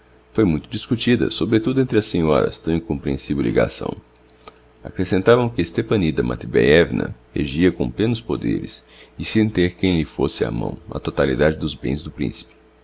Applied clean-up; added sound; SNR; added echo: none; none; none; none.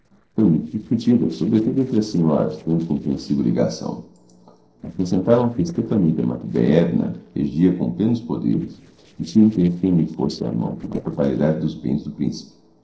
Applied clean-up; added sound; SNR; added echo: neural separator model SepFormer DNS4.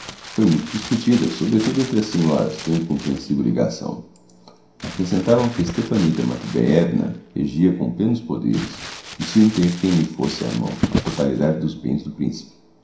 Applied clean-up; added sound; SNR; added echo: none; Crumpling, crinkling; 12 dB; reverberation time 0.5 s.